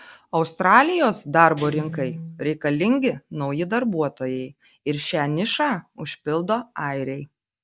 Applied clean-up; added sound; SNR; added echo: neural mask model DeepFilterNet 3.